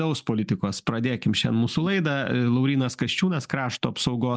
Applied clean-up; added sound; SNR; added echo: none; none; none; none.